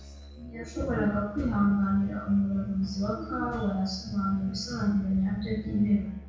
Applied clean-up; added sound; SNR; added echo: none; Musical instrument; 17 dB; reverberation time 0.6 s.